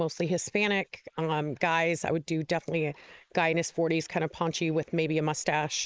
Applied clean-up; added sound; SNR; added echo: neural mask model Resemble Enhance denoiser.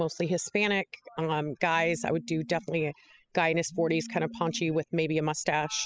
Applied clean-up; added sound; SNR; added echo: classical method spectral subtraction.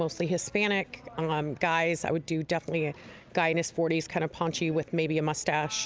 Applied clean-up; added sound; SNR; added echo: none; none; none; none.